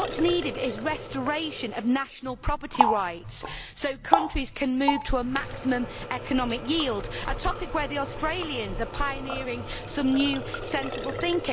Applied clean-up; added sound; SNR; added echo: none; Water tap, faucet; 4 dB; none.